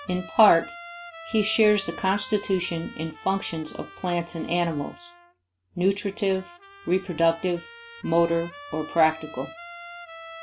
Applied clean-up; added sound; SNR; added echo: none; Trumpet; 17 dB; none.